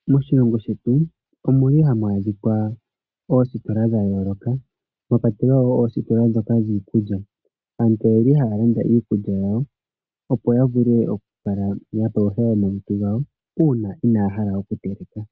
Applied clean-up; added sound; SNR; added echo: none; none; none; none.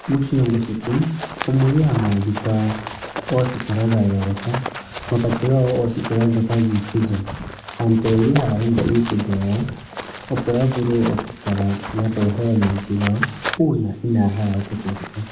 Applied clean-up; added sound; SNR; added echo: none; Run; 11 dB; reverberation time 0.5 s.